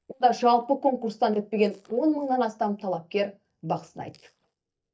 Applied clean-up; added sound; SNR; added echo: neural mask model DeepFilterNet 3.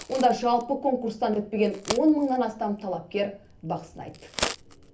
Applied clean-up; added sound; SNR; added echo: none; Crack; 12 dB; reverberation time 0.3 s.